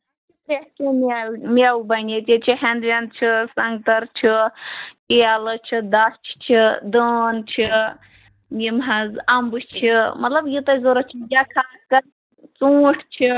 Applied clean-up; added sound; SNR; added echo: neural mask model DeepFilterNet 3.